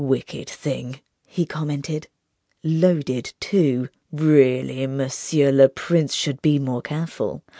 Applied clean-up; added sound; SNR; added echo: none; none; none; none.